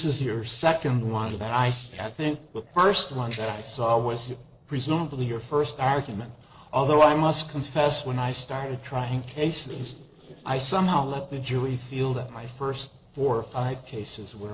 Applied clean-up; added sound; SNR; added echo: neural separator model SepFormer DNS4.